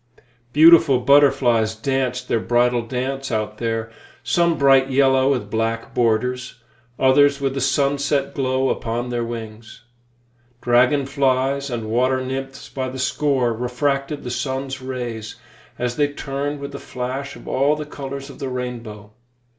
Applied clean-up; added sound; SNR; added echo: none; none; none; none.